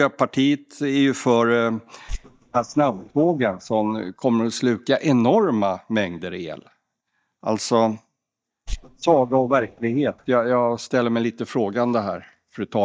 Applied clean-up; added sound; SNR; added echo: neural mask model DeepFilterNet 3.